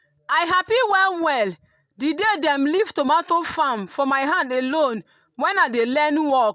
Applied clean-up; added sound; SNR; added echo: none; none; none; none.